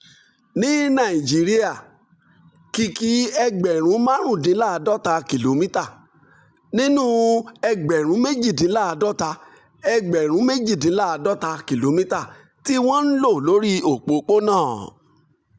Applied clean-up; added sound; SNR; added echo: none; none; none; none.